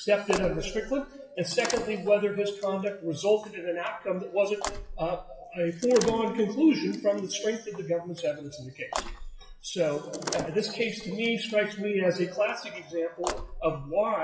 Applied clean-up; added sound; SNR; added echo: classical method WPE with log-MMSE.